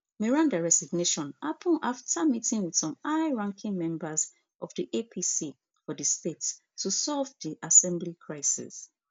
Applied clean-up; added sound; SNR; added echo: none; none; none; none.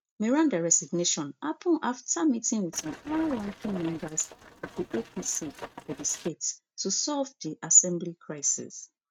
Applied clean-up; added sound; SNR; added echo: neural mask model RNNoise.